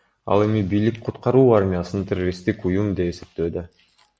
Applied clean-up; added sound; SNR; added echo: none; none; none; none.